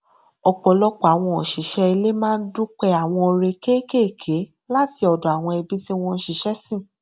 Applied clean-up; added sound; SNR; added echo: none; none; none; none.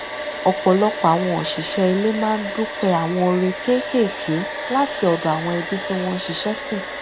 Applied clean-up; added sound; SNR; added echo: none; Domestic sounds, home sounds; 8 dB; none.